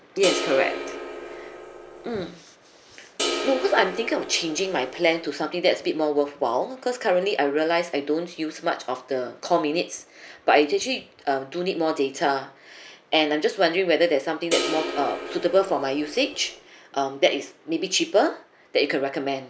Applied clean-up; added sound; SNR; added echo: none; Crash cymbal; 7 dB; none.